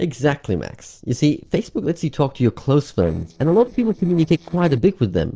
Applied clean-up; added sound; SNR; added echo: neural separator model SepFormer DNS4.